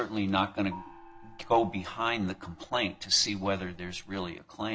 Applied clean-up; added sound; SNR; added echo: none; Gong; 19 dB; none.